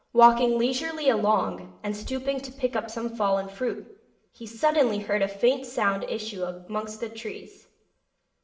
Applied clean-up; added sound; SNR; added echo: none; none; none; reverberation time 0.6 s.